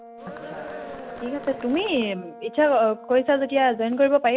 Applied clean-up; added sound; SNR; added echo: none; Cheering + Brass instrument; 16 dB; none.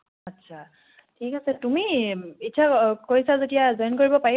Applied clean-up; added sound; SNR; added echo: none; none; none; none.